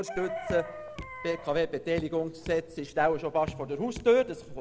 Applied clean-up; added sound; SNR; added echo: none; Chicken, rooster + Raindrop / Drip; 12 dB; none.